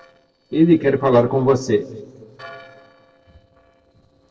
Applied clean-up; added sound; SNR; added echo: neural separator model SepFormer DNS4.